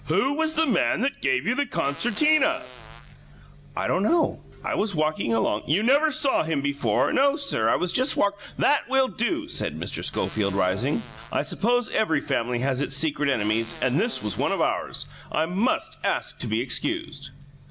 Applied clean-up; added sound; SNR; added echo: none; Fart; 19 dB; none.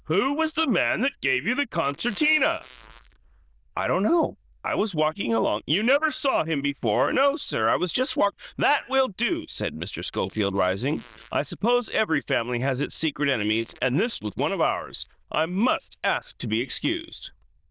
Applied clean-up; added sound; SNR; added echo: neural diffusion model UNIVERSE++.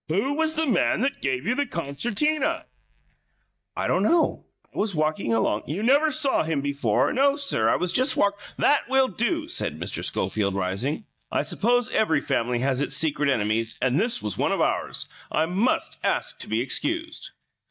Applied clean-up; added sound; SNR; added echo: neural mask model DeepFilterNet 3.